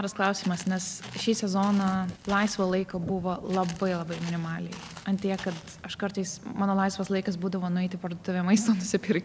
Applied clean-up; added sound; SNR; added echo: none; Walk, footsteps; 17 dB; none.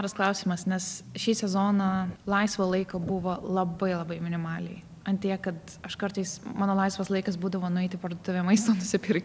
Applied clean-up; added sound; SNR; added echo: none; none; none; none.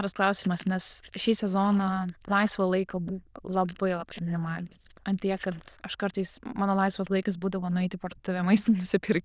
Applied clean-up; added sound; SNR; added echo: neural diffusion model UNIVERSE++.